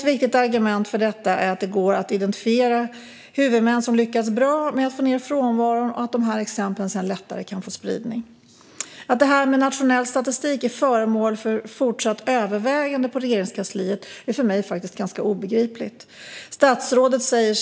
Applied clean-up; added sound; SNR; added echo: none; none; none; none.